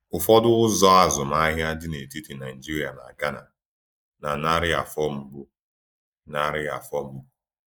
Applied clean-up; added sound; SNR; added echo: neural mask model Resemble Enhance denoiser.